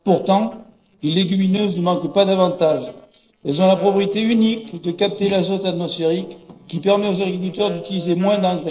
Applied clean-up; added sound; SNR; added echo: neural separator model SepFormer DNS4.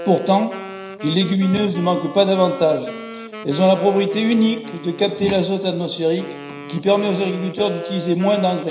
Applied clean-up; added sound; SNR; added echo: none; Wind instrument, woodwind instrument; 14 dB; reverberation time 0.9 s.